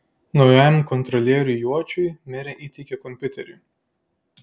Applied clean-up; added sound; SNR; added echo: none; none; none; none.